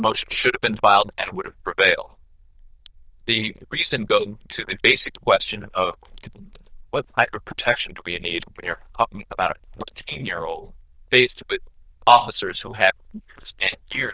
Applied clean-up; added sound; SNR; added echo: neural diffusion model UNIVERSE++.